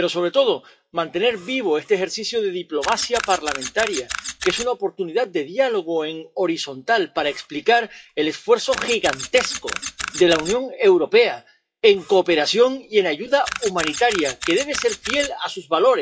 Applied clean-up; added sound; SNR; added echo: classical method WPE with log-MMSE.